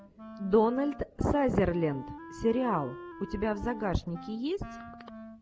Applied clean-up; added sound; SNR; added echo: none; Wind instrument, woodwind instrument; 15 dB; none.